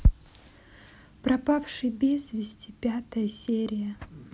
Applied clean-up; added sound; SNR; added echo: none; none; none; none.